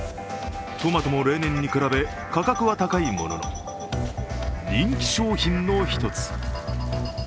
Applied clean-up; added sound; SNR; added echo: none; none; none; none.